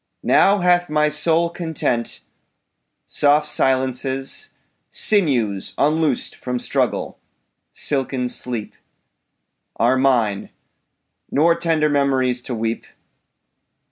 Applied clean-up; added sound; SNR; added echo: none; none; none; none.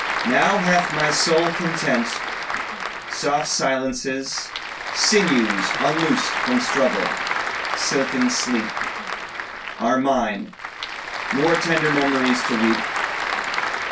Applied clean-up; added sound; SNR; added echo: none; Applause / Crowd; 3 dB; reverberation time 0.1 s.